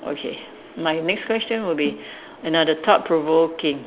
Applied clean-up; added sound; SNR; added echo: none; Snare drum; 15 dB; none.